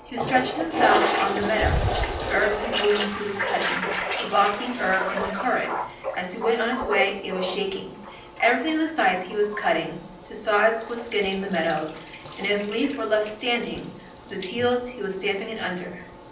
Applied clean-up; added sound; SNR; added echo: none; Toilet flush; 4 dB; reverberation time 0.6 s.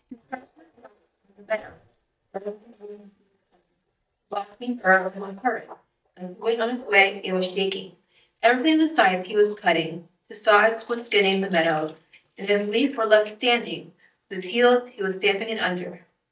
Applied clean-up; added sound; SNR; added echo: neural mask model DeepFilterNet 3.